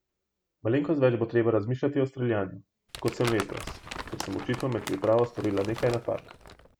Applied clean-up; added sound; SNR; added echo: none; Crumpling, crinkling; 12 dB; none.